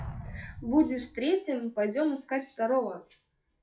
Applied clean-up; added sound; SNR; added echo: classical method WPE with log-MMSE.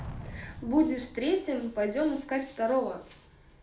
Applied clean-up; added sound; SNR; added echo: none; Explosion; 17 dB; reverberation time 0.4 s.